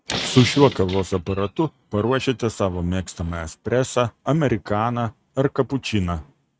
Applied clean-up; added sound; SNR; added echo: neural mask model RNNoise.